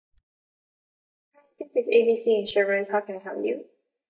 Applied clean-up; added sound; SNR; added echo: neural mask model DeepFilterNet 3.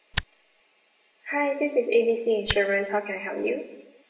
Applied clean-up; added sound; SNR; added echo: none; Tick; 5 dB; reverberation time 0.8 s.